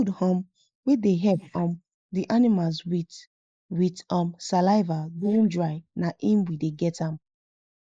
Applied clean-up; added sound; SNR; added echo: neural mask model Resemble Enhance denoiser.